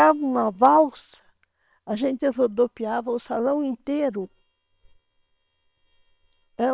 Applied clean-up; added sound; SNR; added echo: neural separator model SepFormer WHAM!.